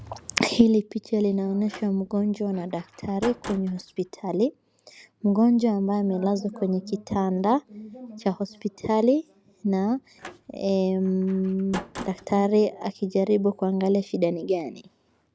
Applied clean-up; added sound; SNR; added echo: none; Slam; 16 dB; none.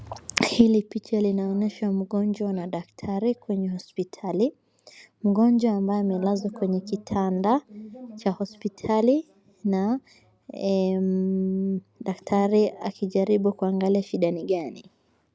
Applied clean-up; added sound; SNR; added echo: none; none; none; none.